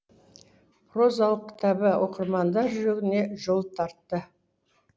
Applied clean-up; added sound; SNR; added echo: none; none; none; none.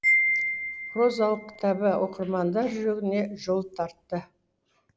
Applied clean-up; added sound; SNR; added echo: none; Wind chime; 4 dB; none.